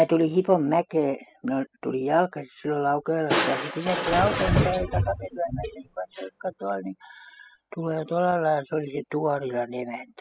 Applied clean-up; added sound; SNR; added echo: classical method spectral subtraction.